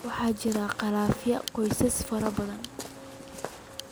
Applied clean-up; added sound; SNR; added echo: none; Walk, footsteps; 11 dB; none.